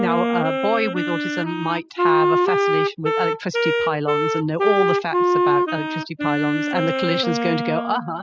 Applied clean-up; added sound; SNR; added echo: classical method spectral subtraction.